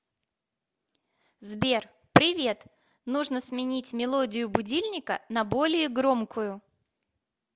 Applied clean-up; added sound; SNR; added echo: none; none; none; none.